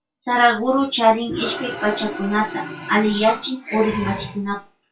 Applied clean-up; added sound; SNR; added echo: classical method WPE with log-MMSE.